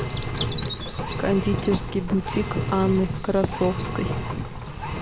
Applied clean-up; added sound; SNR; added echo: none; Bird vocalization, bird call, bird song + Engine; 3 dB; none.